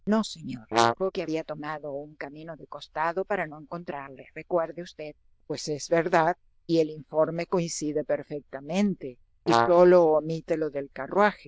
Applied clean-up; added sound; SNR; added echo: neural diffusion model UNIVERSE++.